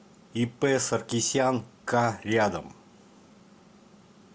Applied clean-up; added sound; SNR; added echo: none; none; none; none.